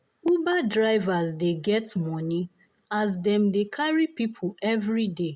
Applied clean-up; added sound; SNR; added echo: none; none; none; none.